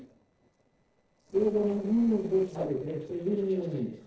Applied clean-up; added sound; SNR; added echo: neural separator model SepFormer DNS4.